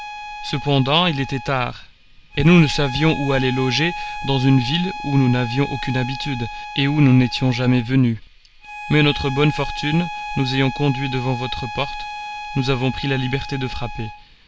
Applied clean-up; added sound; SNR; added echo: none; Bowed string instrument; 12 dB; none.